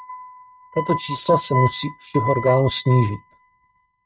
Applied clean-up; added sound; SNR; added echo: neural mask model RNNoise.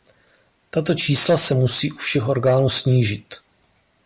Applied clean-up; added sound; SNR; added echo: none; none; none; none.